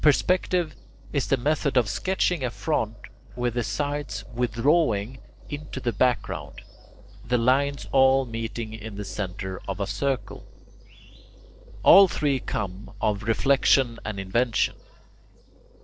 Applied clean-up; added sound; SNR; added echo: neural separator model SepFormer DNS4.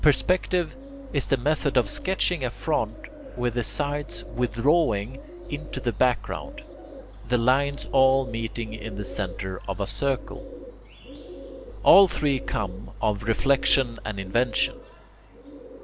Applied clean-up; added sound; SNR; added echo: none; Bird; 17 dB; none.